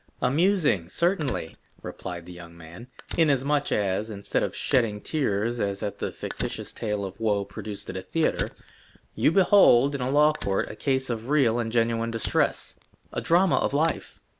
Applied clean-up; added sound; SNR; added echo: none; Fire; 15 dB; none.